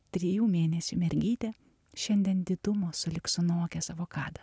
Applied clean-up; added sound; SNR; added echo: none; none; none; none.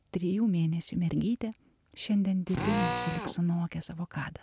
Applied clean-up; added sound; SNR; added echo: none; Drill; 4 dB; none.